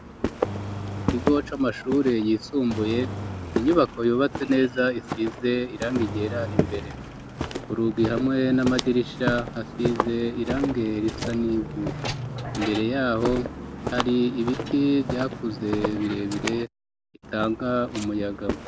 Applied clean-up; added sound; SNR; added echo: none; Engine + Walk, footsteps; 6 dB; none.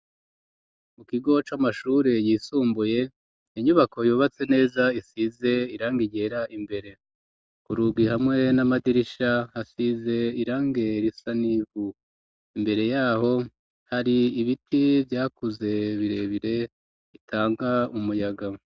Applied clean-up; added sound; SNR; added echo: none; none; none; none.